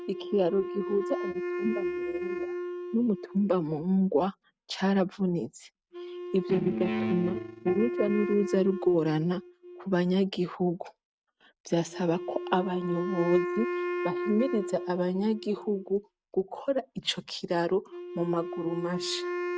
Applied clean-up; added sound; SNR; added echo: neural mask model RNNoise.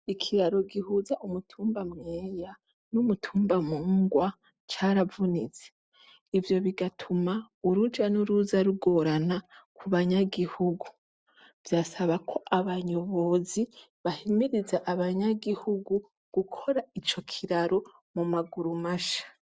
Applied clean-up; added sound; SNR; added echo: none; none; none; none.